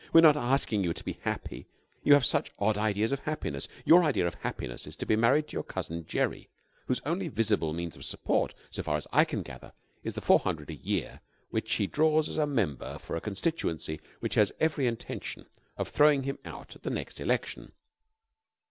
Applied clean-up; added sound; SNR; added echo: none; none; none; none.